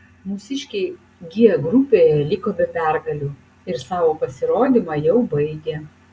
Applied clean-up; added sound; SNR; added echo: none; none; none; none.